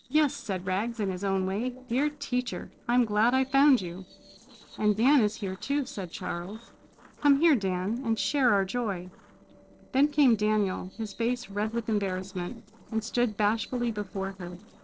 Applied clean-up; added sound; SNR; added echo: neural separator model SepFormer DNS4.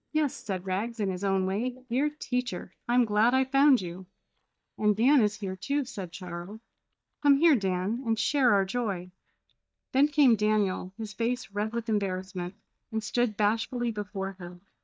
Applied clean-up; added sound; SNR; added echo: neural mask model DeepFilterNet 3.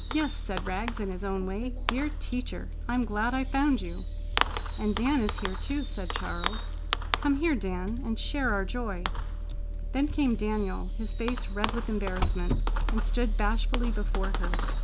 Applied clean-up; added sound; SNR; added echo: none; Fireworks; -2 dB; none.